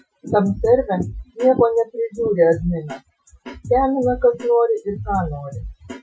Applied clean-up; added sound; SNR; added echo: classical method Wiener filter.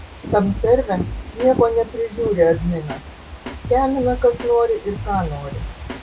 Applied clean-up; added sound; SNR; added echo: none; Drum kit + Fireworks / Ocean; 9 dB; none.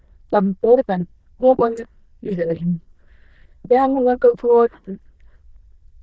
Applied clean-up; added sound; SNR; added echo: neural diffusion model UNIVERSE++.